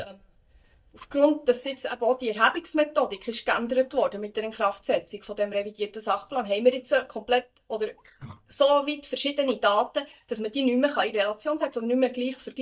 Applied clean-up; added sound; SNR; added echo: neural mask model DeepFilterNet 3.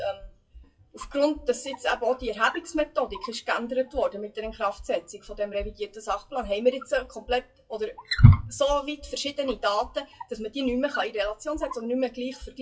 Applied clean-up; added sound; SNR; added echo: classical method WPE with log-MMSE.